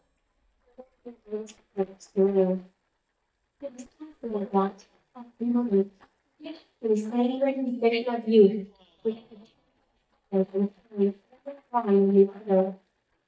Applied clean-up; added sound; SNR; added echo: neural mask model DeepFilterNet 3.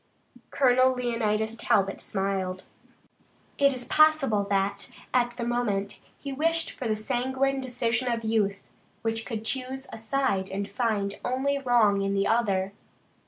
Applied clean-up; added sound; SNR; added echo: none; none; none; none.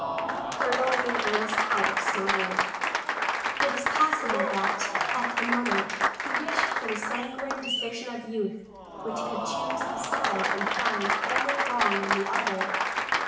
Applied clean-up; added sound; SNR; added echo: none; Applause; -4 dB; reverberation time 0.9 s.